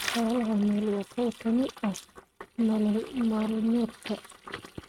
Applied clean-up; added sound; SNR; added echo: neural mask model RNNoise.